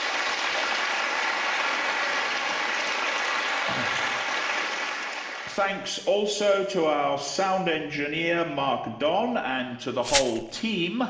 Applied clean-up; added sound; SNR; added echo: none; Glass; 5 dB; reverberation time 0.9 s.